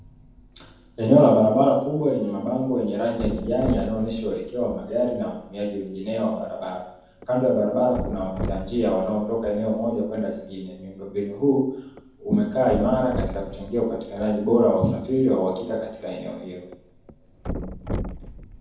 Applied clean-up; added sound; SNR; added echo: none; Thump, thud; 12 dB; reverberation time 0.9 s.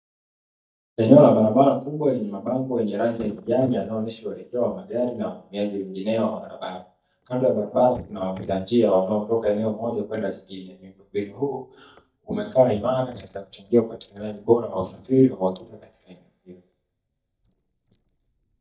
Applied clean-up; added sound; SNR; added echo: neural mask model DeepFilterNet 3.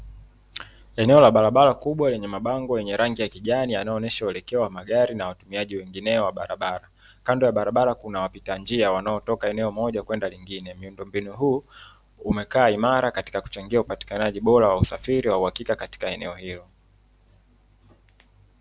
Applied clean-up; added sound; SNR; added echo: none; none; none; none.